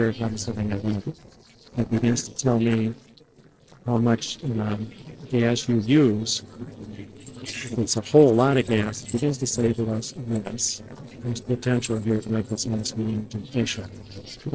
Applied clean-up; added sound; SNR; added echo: neural separator model SepFormer DNS4.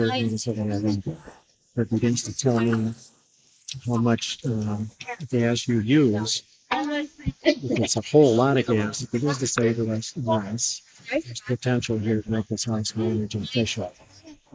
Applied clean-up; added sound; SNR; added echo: neural mask model Resemble Enhance denoiser.